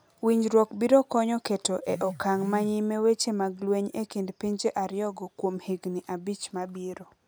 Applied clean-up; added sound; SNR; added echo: none; none; none; none.